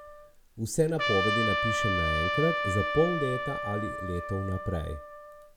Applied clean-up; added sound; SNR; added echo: none; Trumpet; 1 dB; none.